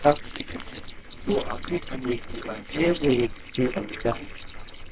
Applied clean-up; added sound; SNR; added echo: neural separator model SepFormer WHAMR!.